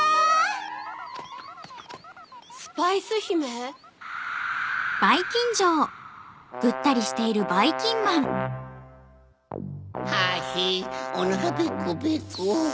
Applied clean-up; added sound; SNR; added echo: none; none; none; none.